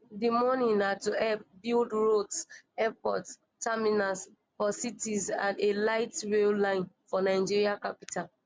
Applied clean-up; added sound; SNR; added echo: none; none; none; none.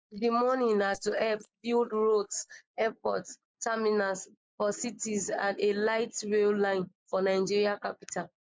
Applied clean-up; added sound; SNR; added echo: neural mask model Resemble Enhance denoiser.